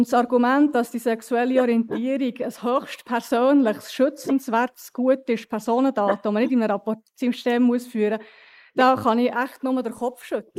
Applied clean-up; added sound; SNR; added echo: neural mask model Resemble Enhance denoiser.